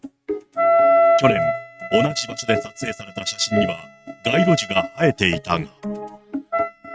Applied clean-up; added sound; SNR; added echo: neural mask model RNNoise.